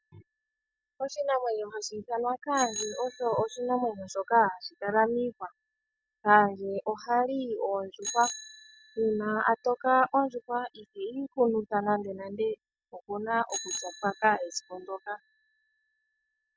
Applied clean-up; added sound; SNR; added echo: none; Bicycle bell; 16 dB; none.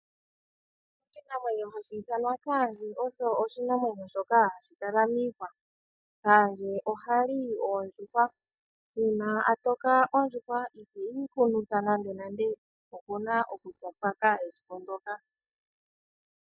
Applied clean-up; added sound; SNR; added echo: neural mask model DeepFilterNet 3.